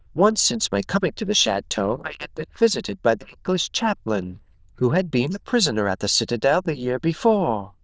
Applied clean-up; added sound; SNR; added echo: neural diffusion model UNIVERSE++.